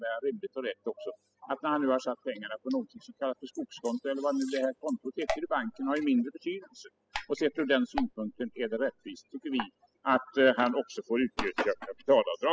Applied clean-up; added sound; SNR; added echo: classical method spectral subtraction.